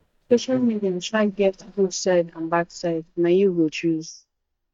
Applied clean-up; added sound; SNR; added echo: neural mask model DeepFilterNet 3.